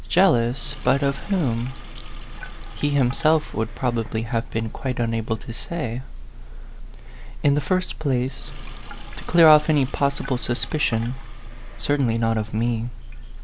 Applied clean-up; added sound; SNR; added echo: none; Sink (filling or washing); 20 dB; none.